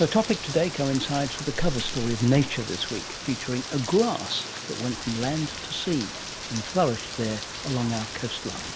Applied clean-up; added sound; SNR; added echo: none; Rain; 7 dB; none.